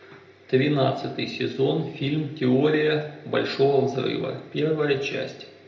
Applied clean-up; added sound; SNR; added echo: none; none; none; reverberation time 0.7 s.